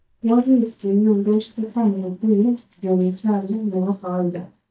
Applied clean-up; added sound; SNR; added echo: neural mask model DeepFilterNet 3.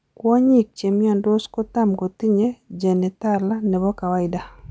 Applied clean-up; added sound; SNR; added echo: none; none; none; none.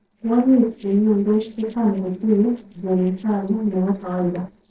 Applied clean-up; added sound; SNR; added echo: neural separator model SepFormer DNS4.